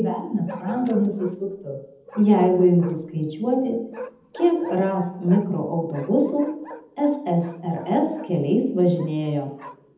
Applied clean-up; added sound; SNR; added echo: none; Bark; 18 dB; reverberation time 0.8 s.